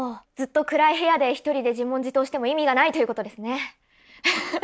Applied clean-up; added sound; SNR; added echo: none; none; none; none.